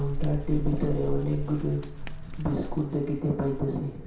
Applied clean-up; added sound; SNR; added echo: none; Bird; 3 dB; reverberation time 0.6 s.